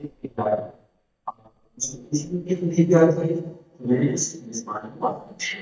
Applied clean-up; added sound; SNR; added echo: neural mask model DeepFilterNet 3.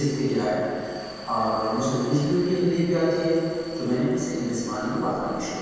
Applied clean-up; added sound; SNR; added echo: none; Vehicle; 18 dB; reverberation time 2.1 s.